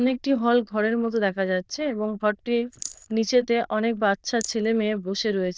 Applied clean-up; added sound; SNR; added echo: neural diffusion model UNIVERSE++.